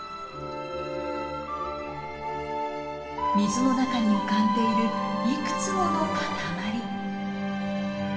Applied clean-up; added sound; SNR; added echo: none; none; none; reverberation time 2.3 s.